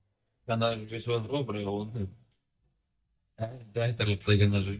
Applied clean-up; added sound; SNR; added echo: neural mask model DeepFilterNet 3.